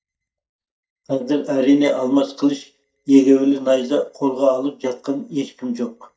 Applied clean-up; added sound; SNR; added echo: neural mask model DeepFilterNet 3.